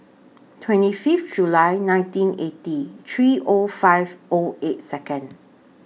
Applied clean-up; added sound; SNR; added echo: none; none; none; none.